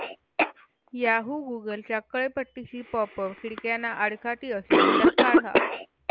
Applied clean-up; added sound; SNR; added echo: none; Cough; -3 dB; none.